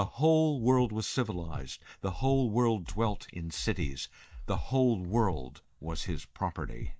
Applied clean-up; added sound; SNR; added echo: neural mask model DeepFilterNet 3.